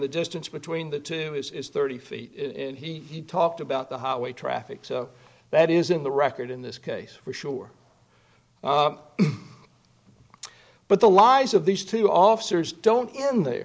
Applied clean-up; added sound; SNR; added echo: none; none; none; none.